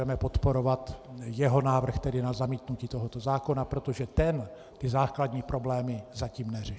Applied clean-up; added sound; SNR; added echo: none; none; none; none.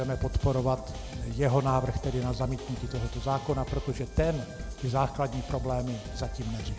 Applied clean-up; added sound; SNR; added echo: none; Drum kit; 8 dB; none.